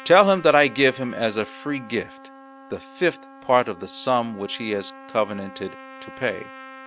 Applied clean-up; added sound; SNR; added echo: none; Trumpet; 19 dB; none.